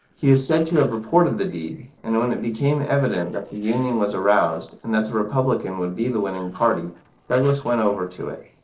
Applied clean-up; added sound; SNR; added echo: neural separator model SepFormer DNS4.